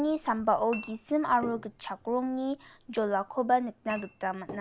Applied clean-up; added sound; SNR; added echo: none; Chink, clink; 18 dB; none.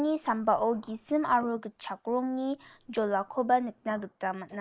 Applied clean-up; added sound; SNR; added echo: neural mask model Resemble Enhance denoiser.